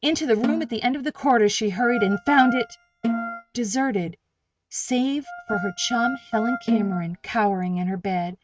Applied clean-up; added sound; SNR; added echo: neural mask model RNNoise.